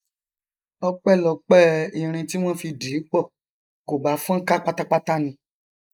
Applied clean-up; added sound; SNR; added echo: neural mask model Resemble Enhance denoiser.